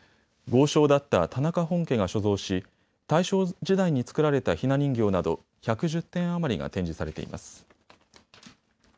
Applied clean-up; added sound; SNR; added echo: none; none; none; none.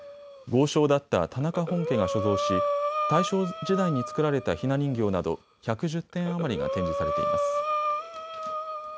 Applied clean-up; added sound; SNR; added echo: none; Breathing; 3 dB; none.